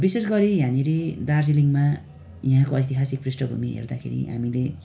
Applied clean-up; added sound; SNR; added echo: none; none; none; none.